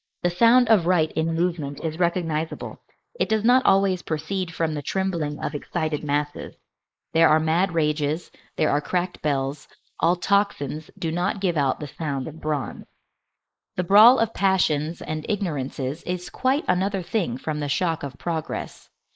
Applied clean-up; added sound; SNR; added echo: neural mask model Resemble Enhance denoiser.